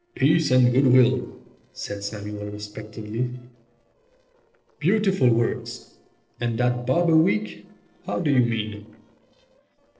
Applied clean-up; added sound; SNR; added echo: neural separator model SepFormer DNS4.